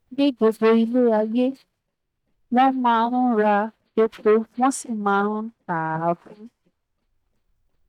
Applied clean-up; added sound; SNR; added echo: neural mask model DeepFilterNet 3.